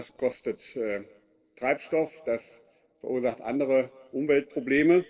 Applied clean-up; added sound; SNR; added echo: neural separator model SepFormer DNS4.